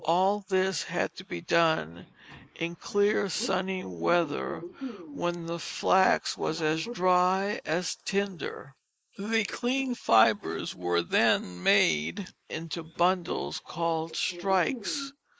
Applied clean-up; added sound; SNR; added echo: neural mask model Resemble Enhance denoiser.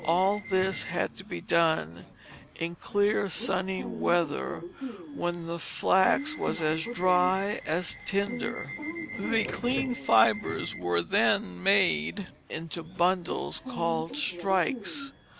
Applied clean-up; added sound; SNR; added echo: none; Subway, metro, underground / Alarm; 11 dB; none.